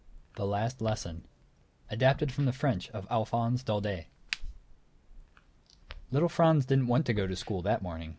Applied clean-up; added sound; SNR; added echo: none; Crack; 17 dB; none.